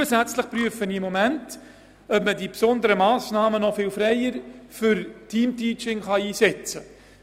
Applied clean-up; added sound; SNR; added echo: none; none; none; none.